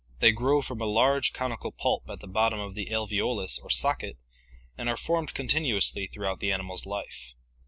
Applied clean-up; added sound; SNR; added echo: none; none; none; none.